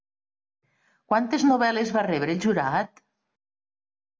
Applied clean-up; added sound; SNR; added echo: none; none; none; none.